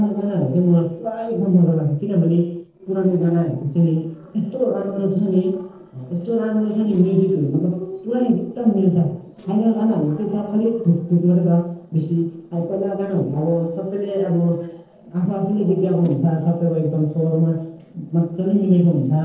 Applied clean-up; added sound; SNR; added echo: neural separator model SepFormer DNS4.